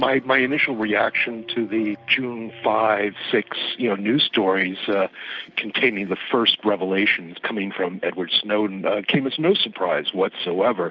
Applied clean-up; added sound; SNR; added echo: none; none; none; none.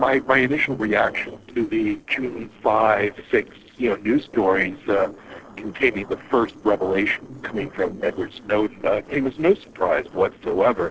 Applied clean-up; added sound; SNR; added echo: neural separator model SepFormer DNS4.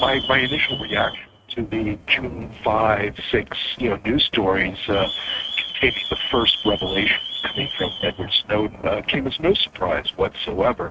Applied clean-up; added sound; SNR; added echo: neural mask model RNNoise.